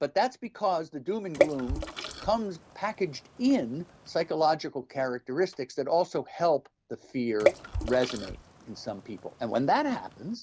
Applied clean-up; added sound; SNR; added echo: none; Water / Splash, splatter; 4 dB; none.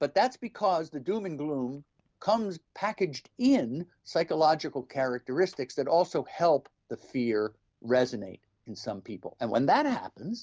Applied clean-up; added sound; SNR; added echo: none; none; none; none.